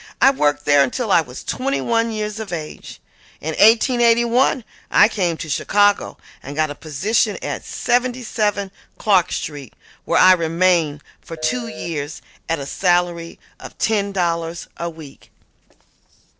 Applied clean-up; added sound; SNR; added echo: neural separator model SepFormer DNS4.